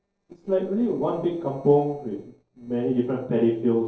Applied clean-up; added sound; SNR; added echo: neural separator model SepFormer DNS4.